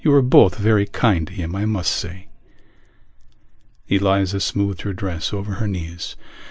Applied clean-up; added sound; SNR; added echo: none; none; none; none.